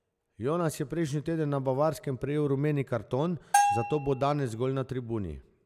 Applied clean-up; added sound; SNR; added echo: none; Bell; 1 dB; none.